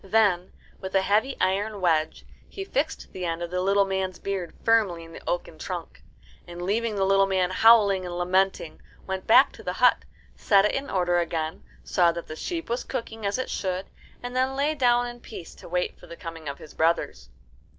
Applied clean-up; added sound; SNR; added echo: none; none; none; none.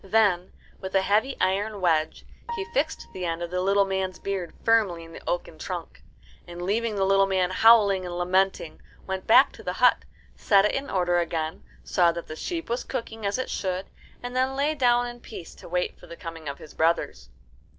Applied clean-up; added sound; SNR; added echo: none; Piano; 18 dB; none.